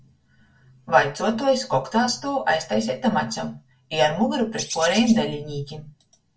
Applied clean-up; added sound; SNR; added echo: none; Bird; 10 dB; reverberation time 0.1 s.